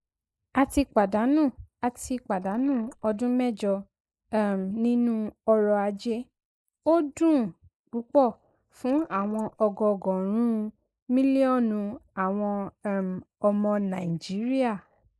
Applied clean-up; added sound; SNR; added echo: neural mask model Resemble Enhance denoiser.